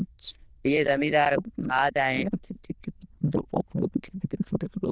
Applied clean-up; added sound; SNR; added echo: neural diffusion model UNIVERSE++.